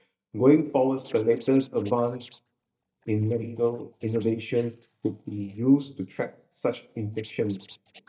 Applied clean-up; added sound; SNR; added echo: neural mask model DeepFilterNet 3.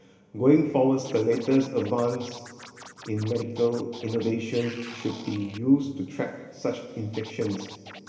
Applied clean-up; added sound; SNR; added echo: none; Scratching (performance technique); 20 dB; reverberation time 2.0 s.